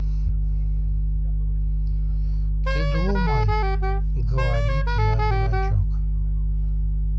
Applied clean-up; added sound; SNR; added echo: none; Wind instrument, woodwind instrument; 9 dB; none.